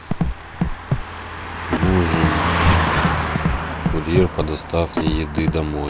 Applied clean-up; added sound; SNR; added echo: none; Scratching (performance technique) + Car passing by; -2 dB; none.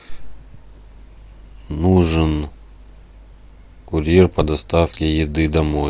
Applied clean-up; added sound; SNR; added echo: none; none; none; none.